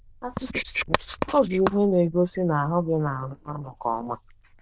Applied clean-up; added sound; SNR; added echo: neural diffusion model UNIVERSE++.